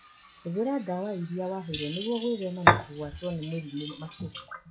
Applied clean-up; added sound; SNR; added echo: classical method log-MMSE.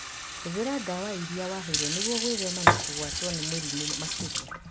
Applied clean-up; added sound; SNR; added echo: none; Fill (with liquid) / Sink (filling or washing); -4 dB; none.